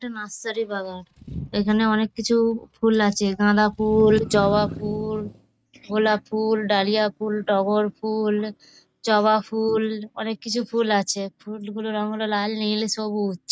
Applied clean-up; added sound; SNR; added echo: neural mask model RNNoise.